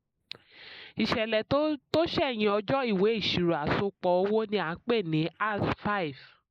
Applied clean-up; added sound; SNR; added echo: neural mask model Resemble Enhance denoiser.